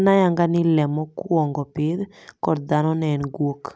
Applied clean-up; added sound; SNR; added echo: none; none; none; none.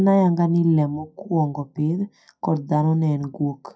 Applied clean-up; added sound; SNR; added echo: classical method WPE with log-MMSE.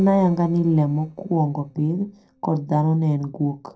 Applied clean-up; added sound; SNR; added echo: neural separator model SepFormer DNS4.